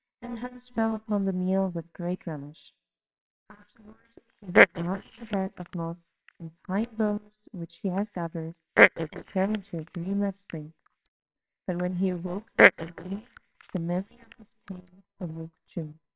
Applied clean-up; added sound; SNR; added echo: neural separator model SepFormer WHAMR!.